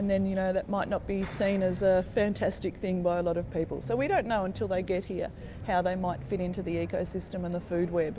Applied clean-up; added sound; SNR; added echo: none; Thunder / Bicycle; 18 dB; none.